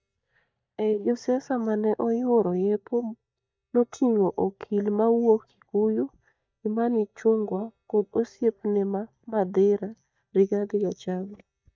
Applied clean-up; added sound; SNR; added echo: neural mask model DeepFilterNet 3.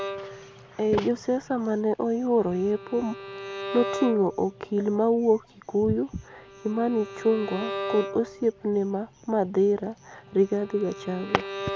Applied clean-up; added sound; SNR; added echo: none; Bowed string instrument; 12 dB; none.